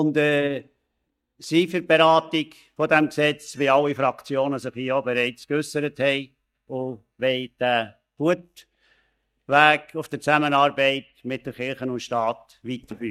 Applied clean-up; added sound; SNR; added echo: neural mask model DeepFilterNet 3.